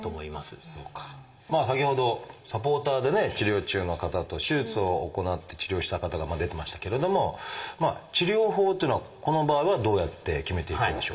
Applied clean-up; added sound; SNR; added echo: none; none; none; reverberation time 0.3 s.